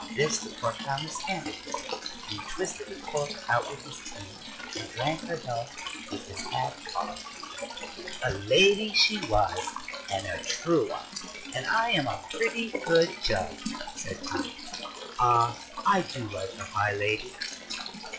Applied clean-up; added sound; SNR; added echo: classical method log-MMSE.